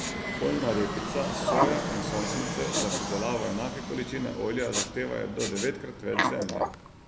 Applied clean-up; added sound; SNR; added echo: none; Respiratory sounds + Fixed-wing aircraft, airplane; 0 dB; none.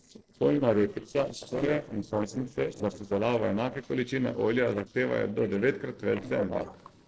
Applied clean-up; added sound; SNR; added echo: neural separator model SepFormer DNS4.